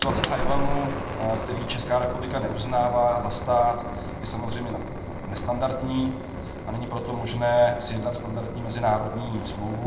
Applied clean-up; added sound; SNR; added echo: none; Fire; 3 dB; reverberation time 0.8 s.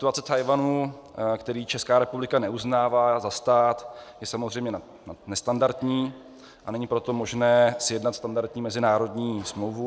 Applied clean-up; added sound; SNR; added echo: none; none; none; none.